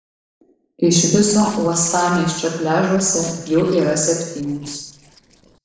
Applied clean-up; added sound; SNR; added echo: neural separator model SepFormer DNS4.